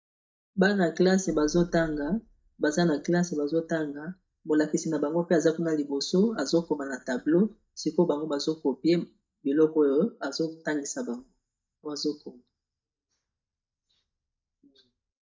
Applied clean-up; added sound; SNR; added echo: neural mask model DeepFilterNet 3.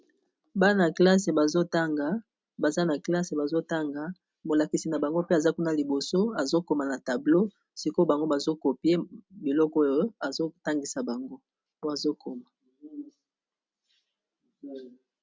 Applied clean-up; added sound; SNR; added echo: none; none; none; none.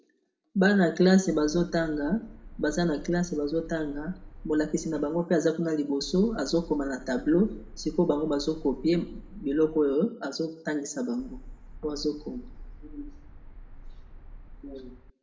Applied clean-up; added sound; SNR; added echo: none; Car; 16 dB; reverberation time 0.5 s.